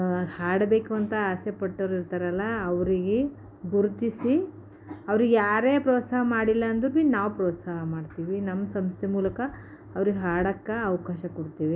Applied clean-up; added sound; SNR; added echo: none; none; none; none.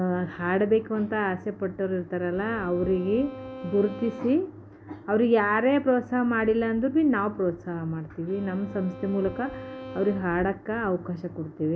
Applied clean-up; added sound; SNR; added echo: none; Bowed string instrument; 16 dB; none.